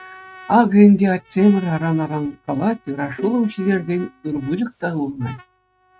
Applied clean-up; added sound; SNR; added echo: neural mask model RNNoise.